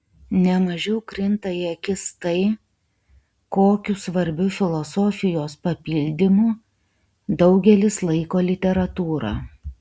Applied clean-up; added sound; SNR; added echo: none; none; none; none.